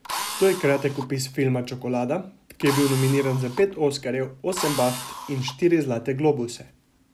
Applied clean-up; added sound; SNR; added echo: none; Drill; 11 dB; none.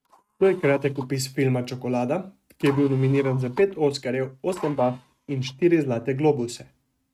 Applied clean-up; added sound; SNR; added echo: neural mask model RNNoise.